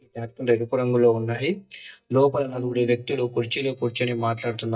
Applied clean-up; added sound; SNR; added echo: neural mask model DeepFilterNet 3.